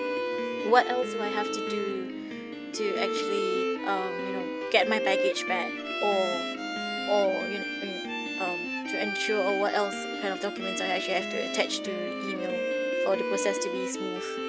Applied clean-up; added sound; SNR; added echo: none; Piano + Bowed string instrument; 1 dB; none.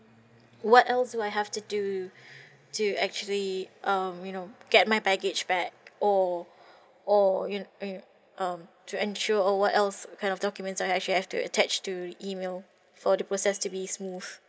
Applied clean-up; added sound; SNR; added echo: none; none; none; none.